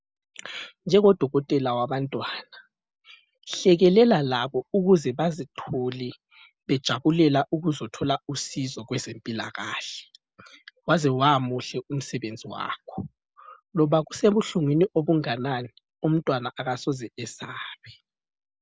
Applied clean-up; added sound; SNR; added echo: none; none; none; none.